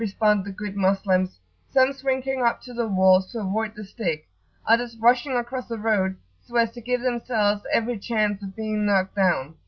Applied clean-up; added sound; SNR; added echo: none; none; none; none.